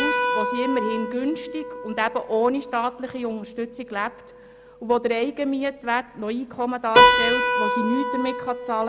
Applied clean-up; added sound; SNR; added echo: none; Keyboard (musical); -1 dB; none.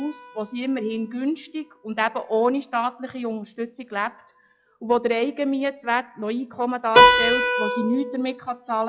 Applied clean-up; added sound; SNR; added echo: classical method log-MMSE.